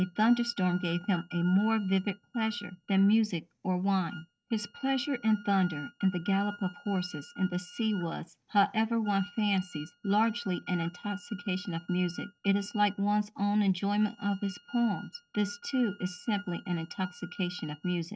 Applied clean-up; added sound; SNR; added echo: neural mask model RNNoise.